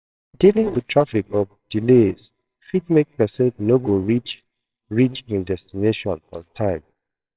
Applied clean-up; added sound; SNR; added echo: neural separator model SepFormer WHAMR!.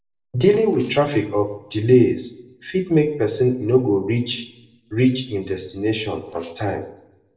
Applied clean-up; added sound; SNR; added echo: neural separator model SepFormer DNS4.